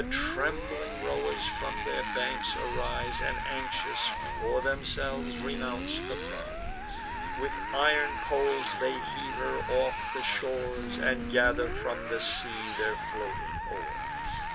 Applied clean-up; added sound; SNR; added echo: none; Musical instrument + Motorcycle; 2 dB; none.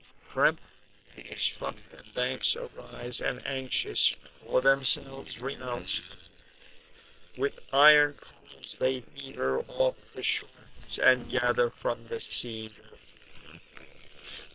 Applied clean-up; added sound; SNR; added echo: neural separator model SepFormer WHAM!.